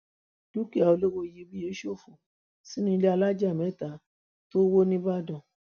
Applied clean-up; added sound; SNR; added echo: none; none; none; none.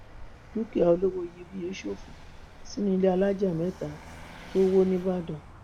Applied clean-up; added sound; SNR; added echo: none; Vehicle; 17 dB; none.